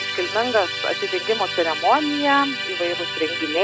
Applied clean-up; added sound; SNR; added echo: none; Musical instrument; 5 dB; none.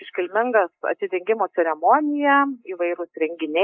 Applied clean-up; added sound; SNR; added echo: neural mask model Resemble Enhance denoiser.